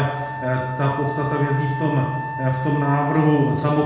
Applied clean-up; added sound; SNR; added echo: none; Wind instrument, woodwind instrument; 9 dB; reverberation time 1.0 s.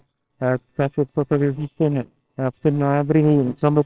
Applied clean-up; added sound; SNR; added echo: neural separator model SepFormer WHAMR!.